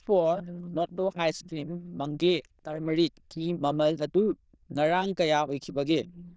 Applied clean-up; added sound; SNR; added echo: neural diffusion model UNIVERSE++.